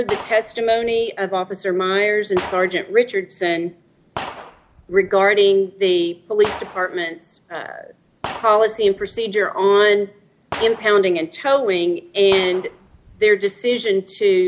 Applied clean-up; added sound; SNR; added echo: none; Gunshot, gunfire; 17 dB; none.